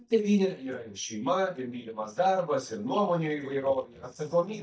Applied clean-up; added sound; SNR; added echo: neural mask model DeepFilterNet 3.